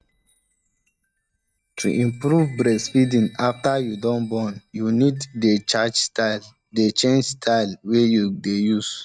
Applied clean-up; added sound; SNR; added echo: neural mask model RNNoise.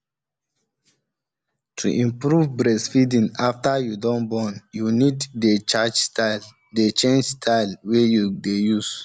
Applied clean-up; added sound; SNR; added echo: none; none; none; none.